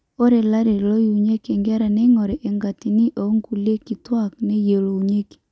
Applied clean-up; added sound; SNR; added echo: none; none; none; none.